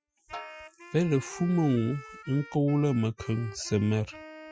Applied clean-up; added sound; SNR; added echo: classical method Wiener filter.